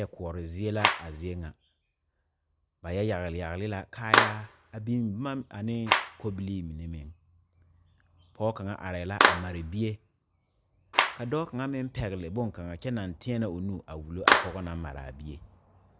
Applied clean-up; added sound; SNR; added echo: none; Clapping; -1 dB; none.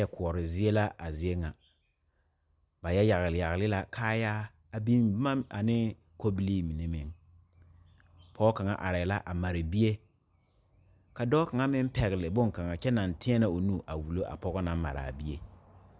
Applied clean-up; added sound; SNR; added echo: none; none; none; none.